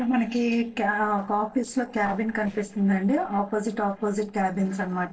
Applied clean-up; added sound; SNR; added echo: neural separator model SepFormer DNS4.